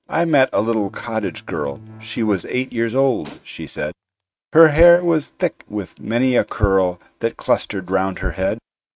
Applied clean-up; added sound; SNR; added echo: neural mask model RNNoise.